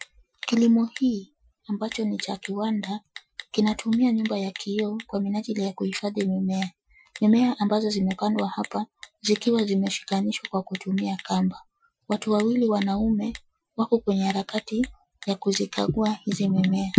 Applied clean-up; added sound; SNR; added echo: classical method Wiener filter.